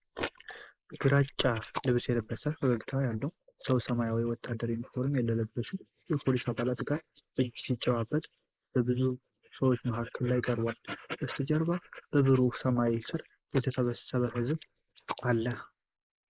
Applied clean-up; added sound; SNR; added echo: neural mask model Resemble Enhance denoiser.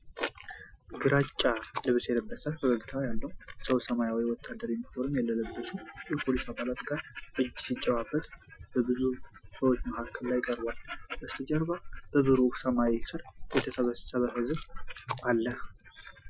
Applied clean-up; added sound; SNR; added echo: classical method Wiener filter.